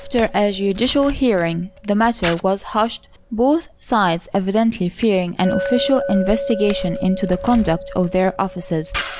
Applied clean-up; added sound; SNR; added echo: none; Camera + Chink, clink; 8 dB; none.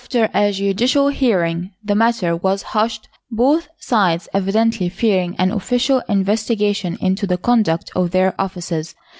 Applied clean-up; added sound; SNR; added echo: none; none; none; none.